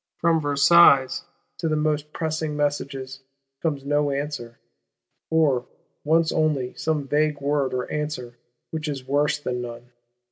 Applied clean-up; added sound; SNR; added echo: none; none; none; none.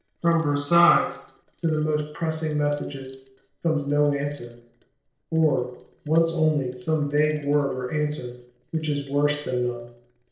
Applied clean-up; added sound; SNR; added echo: neural separator model SepFormer DNS4.